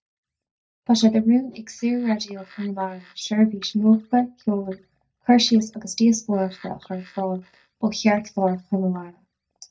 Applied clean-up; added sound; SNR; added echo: neural mask model DeepFilterNet 3.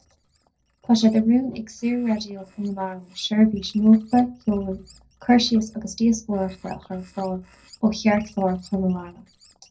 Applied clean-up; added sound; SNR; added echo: neural separator model SepFormer DNS4.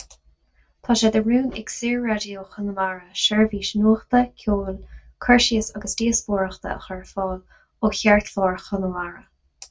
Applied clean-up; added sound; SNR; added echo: none; none; none; none.